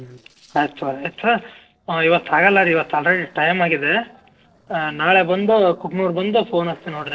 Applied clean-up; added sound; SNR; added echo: neural separator model SepFormer DNS4.